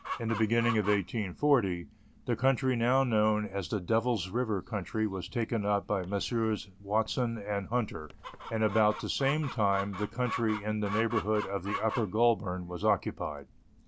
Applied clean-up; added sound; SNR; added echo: none; Chicken, rooster; 14 dB; none.